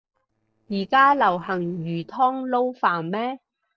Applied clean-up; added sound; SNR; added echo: neural separator model SepFormer DNS4.